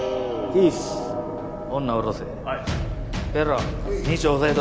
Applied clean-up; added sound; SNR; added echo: none; Guitar; 13 dB; none.